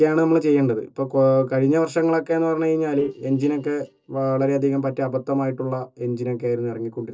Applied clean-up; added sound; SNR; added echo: neural separator model SepFormer DNS4.